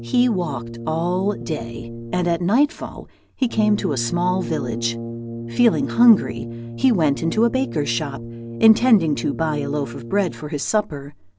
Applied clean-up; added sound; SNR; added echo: none; Brass instrument; 10 dB; none.